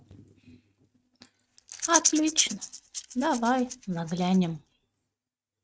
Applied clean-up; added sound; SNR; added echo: neural mask model RNNoise.